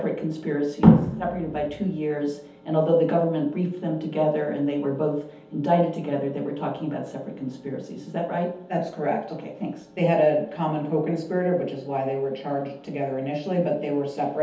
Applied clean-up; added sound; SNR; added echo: none; none; none; reverberation time 0.6 s.